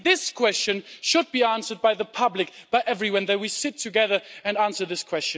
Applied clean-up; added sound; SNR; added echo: none; none; none; none.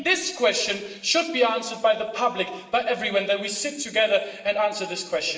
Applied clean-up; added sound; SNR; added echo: none; none; none; reverberation time 1.1 s.